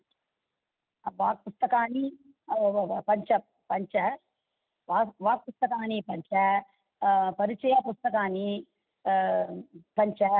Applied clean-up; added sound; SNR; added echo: none; none; none; none.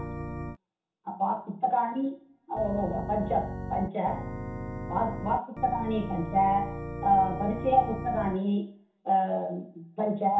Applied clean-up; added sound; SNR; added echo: none; Organ; 9 dB; reverberation time 0.7 s.